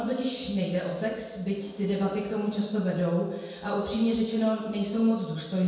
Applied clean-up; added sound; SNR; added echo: none; none; none; reverberation time 1.1 s.